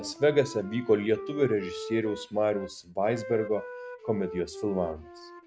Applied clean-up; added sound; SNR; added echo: none; Wind instrument, woodwind instrument; 12 dB; none.